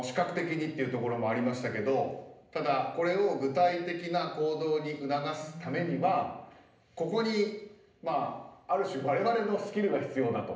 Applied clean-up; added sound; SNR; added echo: none; none; none; reverberation time 0.8 s.